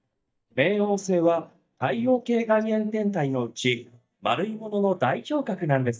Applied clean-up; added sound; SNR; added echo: neural mask model DeepFilterNet 3.